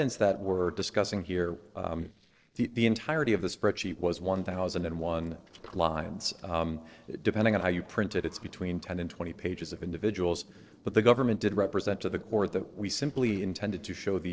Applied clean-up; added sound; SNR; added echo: neural separator model SepFormer DNS4.